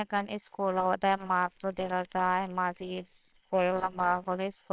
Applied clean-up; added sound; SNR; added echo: neural separator model SepFormer WHAMR!.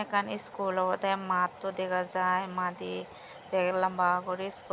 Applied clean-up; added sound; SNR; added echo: none; none; none; none.